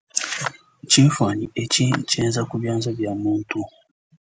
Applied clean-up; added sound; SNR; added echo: none; Clapping; 16 dB; none.